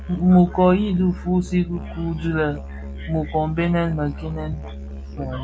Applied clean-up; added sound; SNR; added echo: none; Musical instrument; 12 dB; none.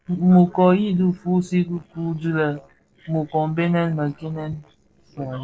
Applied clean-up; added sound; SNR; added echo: neural separator model SepFormer DNS4.